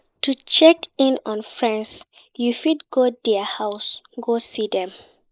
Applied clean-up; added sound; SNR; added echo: neural mask model Resemble Enhance denoiser.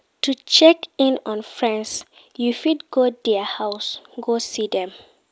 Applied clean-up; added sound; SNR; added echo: none; none; none; none.